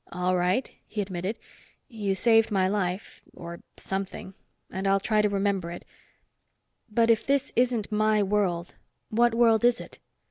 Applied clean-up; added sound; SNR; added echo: none; none; none; none.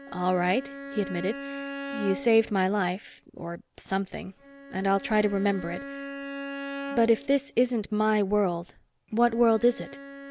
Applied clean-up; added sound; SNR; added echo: none; Bowed string instrument; 12 dB; none.